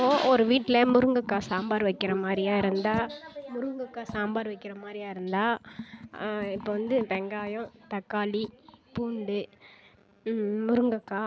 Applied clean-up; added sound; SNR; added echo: none; none; none; none.